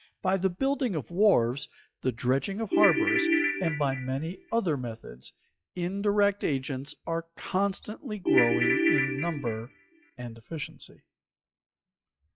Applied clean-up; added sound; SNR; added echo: classical method log-MMSE.